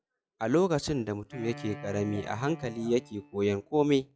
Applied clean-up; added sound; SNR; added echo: classical method log-MMSE.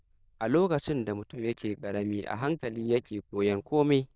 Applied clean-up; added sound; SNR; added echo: neural diffusion model UNIVERSE++.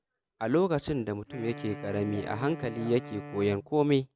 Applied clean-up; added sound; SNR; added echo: none; Wind instrument, woodwind instrument; 14 dB; none.